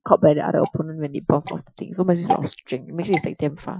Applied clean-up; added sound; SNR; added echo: classical method Wiener filter.